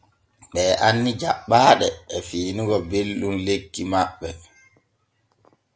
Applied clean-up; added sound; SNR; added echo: none; none; none; none.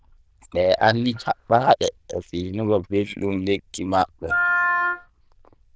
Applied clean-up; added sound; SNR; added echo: neural diffusion model UNIVERSE++.